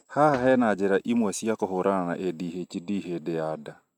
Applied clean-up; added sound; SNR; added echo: neural mask model RNNoise.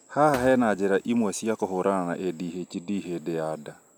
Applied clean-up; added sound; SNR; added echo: none; Thump, thud; 17 dB; none.